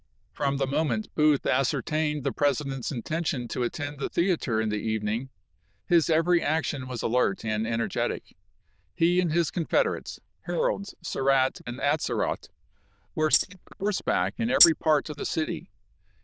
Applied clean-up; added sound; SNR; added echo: neural diffusion model UNIVERSE++.